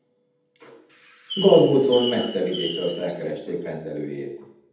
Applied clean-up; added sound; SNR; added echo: none; Bird; 10 dB; reverberation time 0.8 s.